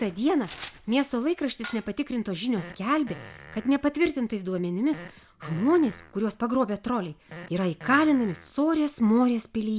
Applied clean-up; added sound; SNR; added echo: none; Dishes, pots, and pans + Fart; 19 dB; none.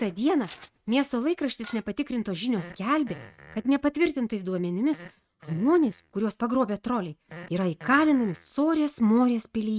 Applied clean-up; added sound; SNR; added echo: neural mask model RNNoise.